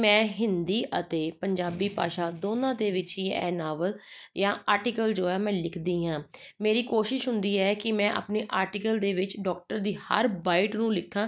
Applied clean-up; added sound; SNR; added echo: neural mask model DeepFilterNet 3.